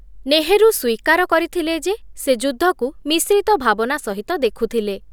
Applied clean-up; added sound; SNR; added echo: none; none; none; none.